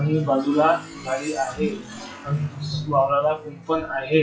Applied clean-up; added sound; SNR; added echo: classical method WPE with log-MMSE.